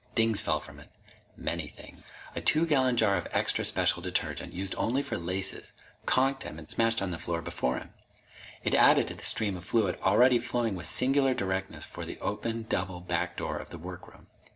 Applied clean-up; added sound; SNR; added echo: none; none; none; none.